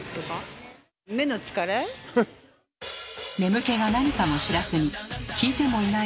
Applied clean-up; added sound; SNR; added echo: none; none; none; none.